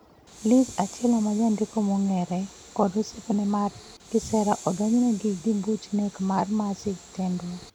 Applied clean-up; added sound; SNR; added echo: none; Train; 20 dB; none.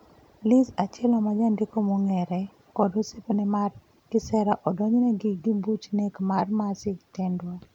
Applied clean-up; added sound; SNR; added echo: none; none; none; none.